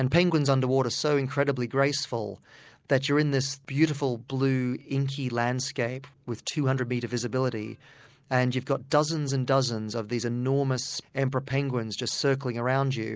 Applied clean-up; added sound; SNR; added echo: none; none; none; none.